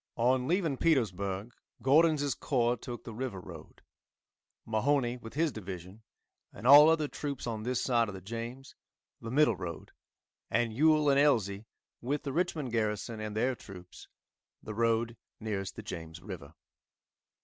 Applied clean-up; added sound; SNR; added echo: none; none; none; none.